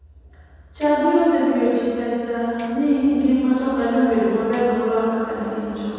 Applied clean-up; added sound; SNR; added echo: none; Tambourine; 19 dB; reverberation time 2.1 s.